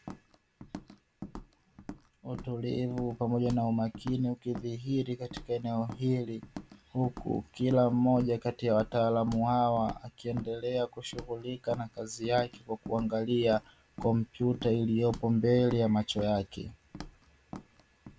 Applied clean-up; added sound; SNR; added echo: none; Walk, footsteps; 16 dB; none.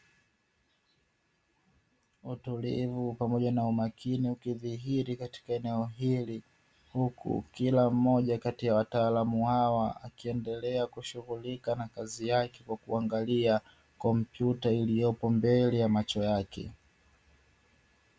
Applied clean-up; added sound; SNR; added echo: none; none; none; none.